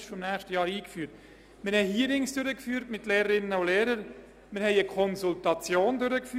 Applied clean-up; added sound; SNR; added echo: none; none; none; none.